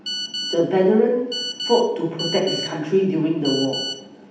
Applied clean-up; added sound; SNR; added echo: none; Telephone; 9 dB; reverberation time 0.8 s.